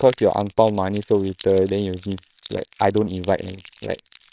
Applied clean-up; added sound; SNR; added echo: neural separator model SepFormer WHAMR!.